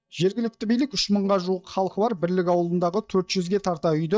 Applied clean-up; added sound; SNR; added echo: neural mask model DeepFilterNet 3.